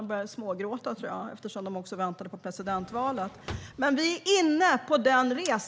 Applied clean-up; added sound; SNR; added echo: none; Drawer open or close; 16 dB; none.